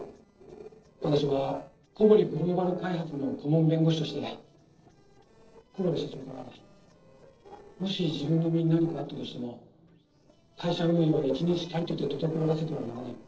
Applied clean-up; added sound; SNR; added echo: neural separator model SepFormer DNS4.